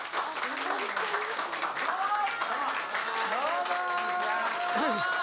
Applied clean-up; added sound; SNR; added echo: none; none; none; none.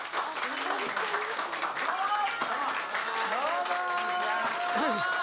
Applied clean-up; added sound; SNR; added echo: none; Shatter; 17 dB; none.